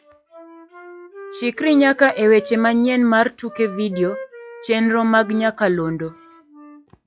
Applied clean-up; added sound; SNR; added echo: classical method log-MMSE.